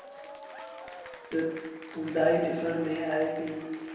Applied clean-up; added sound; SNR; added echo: none; Applause / Cheering; 15 dB; reverberation time 1.2 s.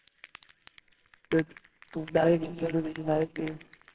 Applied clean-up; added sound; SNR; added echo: neural separator model SepFormer WHAMR!.